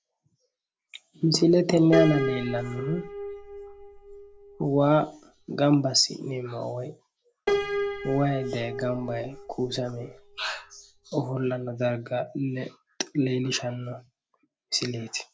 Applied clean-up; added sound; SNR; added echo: none; Piano; 6 dB; none.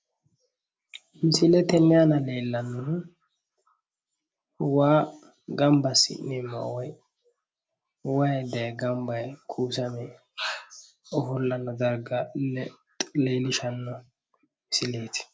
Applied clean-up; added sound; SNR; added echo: none; none; none; none.